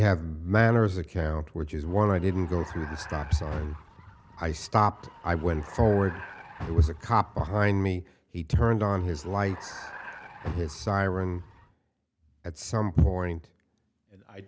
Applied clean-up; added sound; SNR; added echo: none; Vehicle; 16 dB; none.